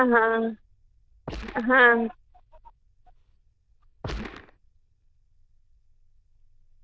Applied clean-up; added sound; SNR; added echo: neural diffusion model UNIVERSE++.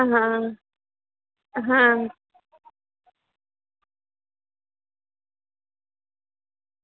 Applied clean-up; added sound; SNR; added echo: none; none; none; none.